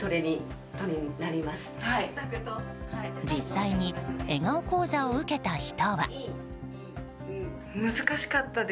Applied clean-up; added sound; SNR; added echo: none; none; none; none.